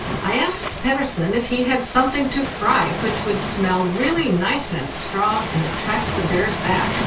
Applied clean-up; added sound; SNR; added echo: none; Waves, surf; 6 dB; reverberation time 0.2 s.